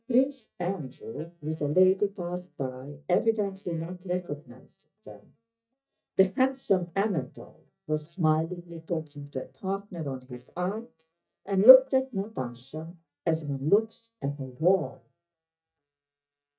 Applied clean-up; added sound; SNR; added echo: neural mask model DeepFilterNet 3.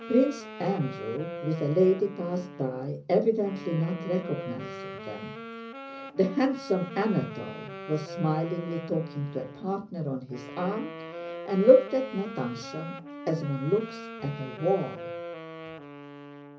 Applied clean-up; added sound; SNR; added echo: none; Wind instrument, woodwind instrument; 12 dB; reverberation time 0.5 s.